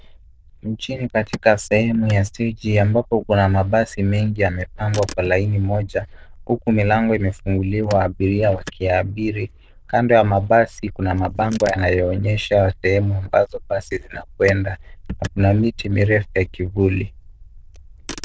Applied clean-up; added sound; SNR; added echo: neural diffusion model UNIVERSE++.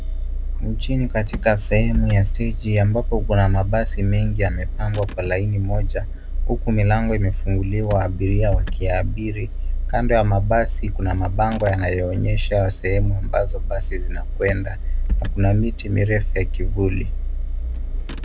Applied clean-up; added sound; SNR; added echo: none; Engine / Car; 1 dB; none.